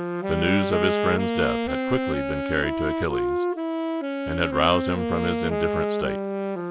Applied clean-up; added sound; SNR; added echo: none; Wind instrument, woodwind instrument; -1 dB; none.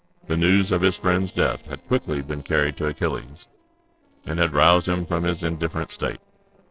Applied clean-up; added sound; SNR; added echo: neural separator model SepFormer DNS4.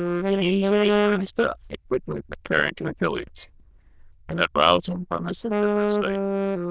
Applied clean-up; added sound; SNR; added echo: neural diffusion model UNIVERSE++.